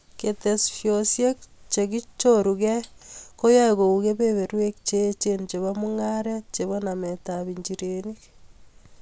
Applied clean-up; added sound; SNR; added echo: none; none; none; none.